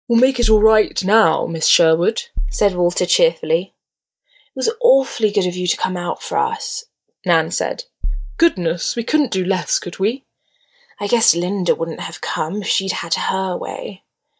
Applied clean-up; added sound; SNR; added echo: neural mask model DeepFilterNet 3.